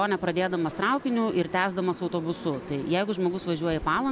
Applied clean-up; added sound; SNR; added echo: none; none; none; none.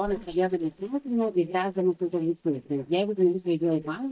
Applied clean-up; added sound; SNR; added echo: neural mask model DeepFilterNet 3.